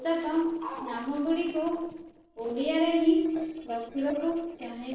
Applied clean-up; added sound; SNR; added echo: neural separator model SepFormer DNS4.